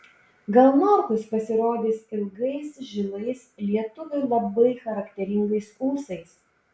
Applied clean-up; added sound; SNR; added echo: none; none; none; none.